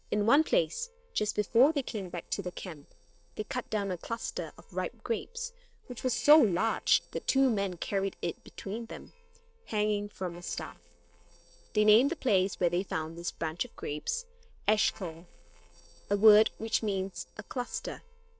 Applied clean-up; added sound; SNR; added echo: neural separator model SepFormer DNS4.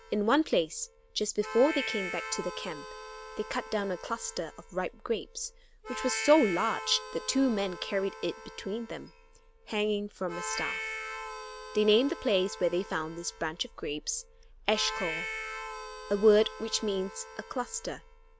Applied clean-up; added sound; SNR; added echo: none; Harmonica; 11 dB; none.